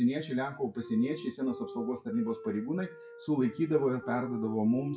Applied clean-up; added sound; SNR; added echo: classical method WPE with log-MMSE.